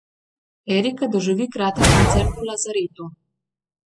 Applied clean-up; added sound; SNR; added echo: classical method spectral subtraction.